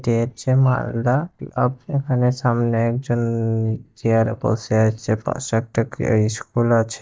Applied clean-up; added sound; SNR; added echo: neural mask model DeepFilterNet 3.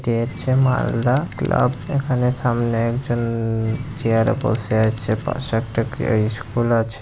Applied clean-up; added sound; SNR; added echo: none; Bird; 14 dB; none.